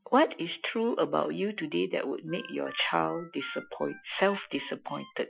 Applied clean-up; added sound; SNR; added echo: classical method Wiener filter.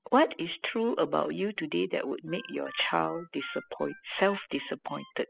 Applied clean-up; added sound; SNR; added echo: classical method spectral subtraction.